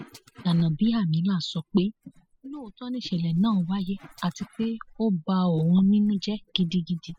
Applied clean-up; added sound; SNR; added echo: classical method spectral subtraction.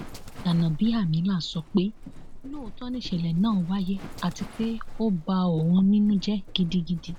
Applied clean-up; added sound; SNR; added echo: none; Livestock, farm animals, working animals; 13 dB; none.